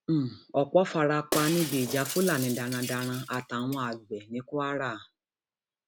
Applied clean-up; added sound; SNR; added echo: none; Shatter; 8 dB; none.